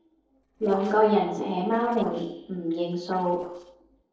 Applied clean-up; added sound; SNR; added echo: neural separator model SepFormer DNS4.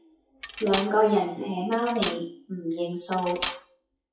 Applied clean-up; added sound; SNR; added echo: classical method WPE with log-MMSE.